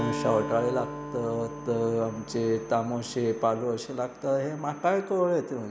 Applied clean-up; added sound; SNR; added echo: none; Acoustic guitar; 11 dB; none.